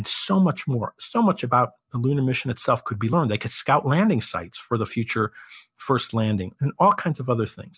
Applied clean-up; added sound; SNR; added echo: none; none; none; none.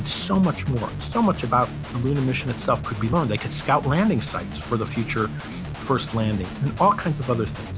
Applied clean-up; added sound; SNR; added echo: none; Guitar; 9 dB; none.